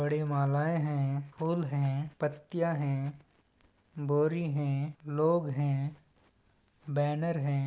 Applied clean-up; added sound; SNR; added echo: none; none; none; none.